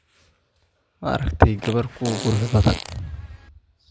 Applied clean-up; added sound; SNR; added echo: none; Fart; 12 dB; none.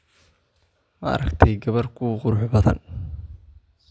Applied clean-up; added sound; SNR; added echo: none; none; none; none.